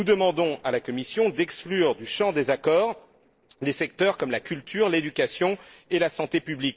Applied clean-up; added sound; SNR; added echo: neural separator model SepFormer DNS4.